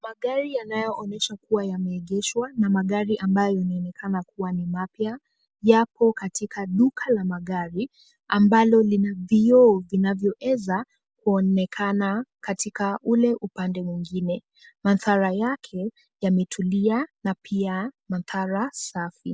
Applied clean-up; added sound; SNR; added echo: none; none; none; none.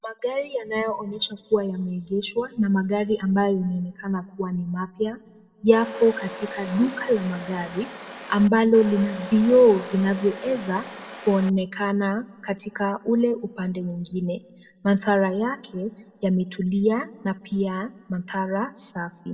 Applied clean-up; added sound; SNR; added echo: none; Domestic sounds, home sounds; 12 dB; reverberation time 1.0 s.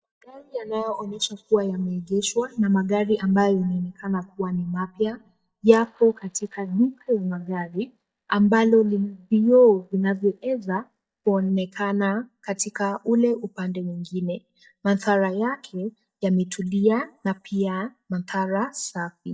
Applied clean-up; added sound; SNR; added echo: neural mask model DeepFilterNet 3.